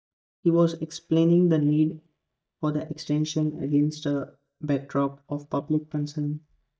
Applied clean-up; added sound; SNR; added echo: neural mask model DeepFilterNet 3.